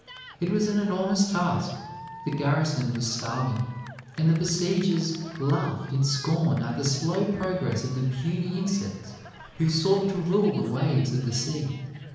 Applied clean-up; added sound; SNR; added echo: none; Cheering; 20 dB; reverberation time 1.0 s.